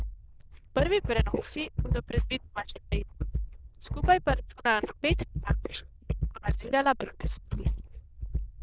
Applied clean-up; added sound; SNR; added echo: neural diffusion model UNIVERSE++.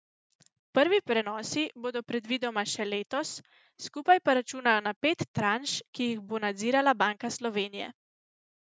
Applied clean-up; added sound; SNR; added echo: none; none; none; none.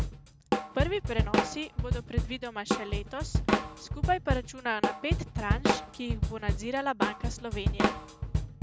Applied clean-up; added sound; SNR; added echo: none; Drum kit; -5 dB; none.